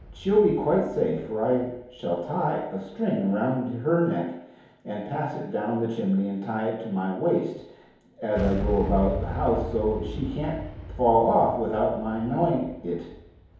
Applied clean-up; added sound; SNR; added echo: none; Boom; 12 dB; reverberation time 1.0 s.